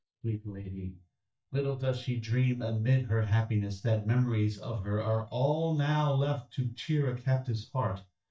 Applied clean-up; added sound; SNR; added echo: neural mask model DeepFilterNet 3.